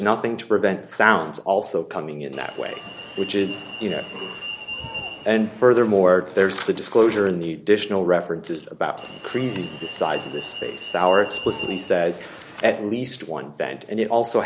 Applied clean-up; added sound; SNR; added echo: none; Alarm; 13 dB; none.